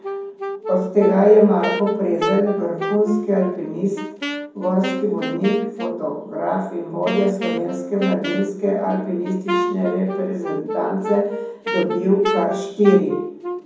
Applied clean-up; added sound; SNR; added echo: none; Wind instrument, woodwind instrument; 7 dB; reverberation time 1.2 s.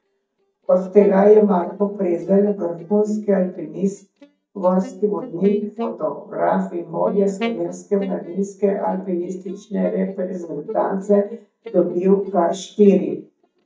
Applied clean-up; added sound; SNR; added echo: neural mask model DeepFilterNet 3.